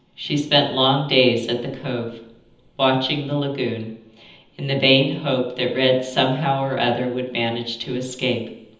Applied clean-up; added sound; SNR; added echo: none; none; none; reverberation time 0.8 s.